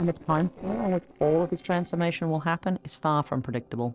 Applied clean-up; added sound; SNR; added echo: neural separator model SepFormer DNS4.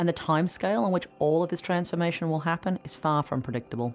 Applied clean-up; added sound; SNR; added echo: none; none; none; none.